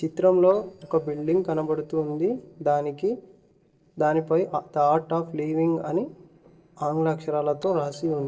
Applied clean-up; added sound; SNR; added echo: neural separator model SepFormer DNS4.